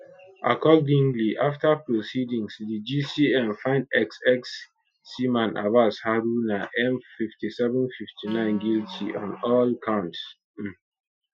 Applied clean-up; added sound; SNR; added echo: classical method Wiener filter.